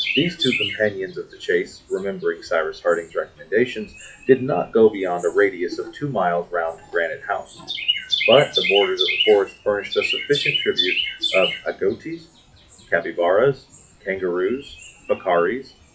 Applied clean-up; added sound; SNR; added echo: classical method WPE with log-MMSE.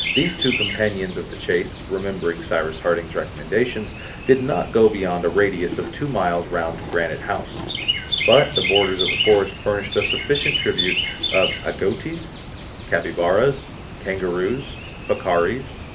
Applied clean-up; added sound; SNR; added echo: none; Chirp, tweet; 5 dB; reverberation time 0.3 s.